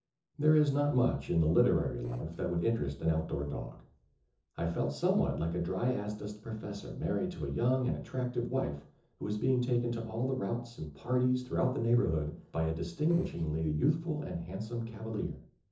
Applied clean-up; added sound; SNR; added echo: neural separator model SepFormer DNS4.